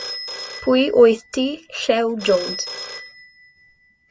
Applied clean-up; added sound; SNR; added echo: none; Telephone; 14 dB; none.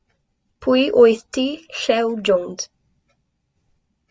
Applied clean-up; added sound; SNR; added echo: none; none; none; none.